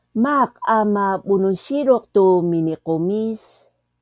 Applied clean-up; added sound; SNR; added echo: none; none; none; none.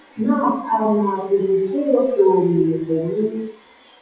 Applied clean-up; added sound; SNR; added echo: classical method WPE with log-MMSE.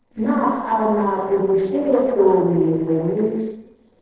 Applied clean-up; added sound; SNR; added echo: neural separator model SepFormer DNS4.